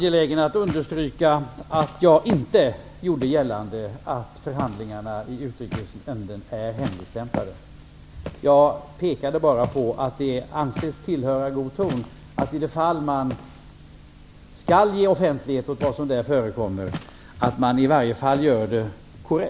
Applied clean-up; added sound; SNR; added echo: none; Walk, footsteps; 15 dB; none.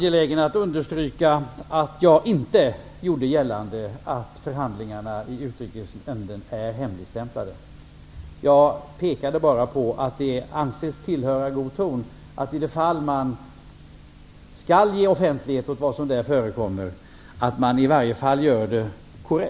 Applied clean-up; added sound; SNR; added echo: none; none; none; none.